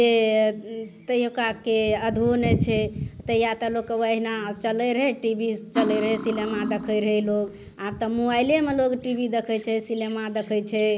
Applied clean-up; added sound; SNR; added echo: none; Cutlery, silverware; 7 dB; none.